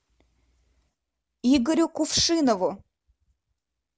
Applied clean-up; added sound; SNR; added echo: none; none; none; none.